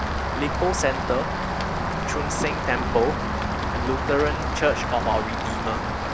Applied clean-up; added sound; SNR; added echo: none; Rain; -1 dB; none.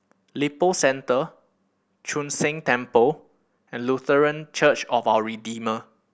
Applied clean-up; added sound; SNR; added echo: none; none; none; none.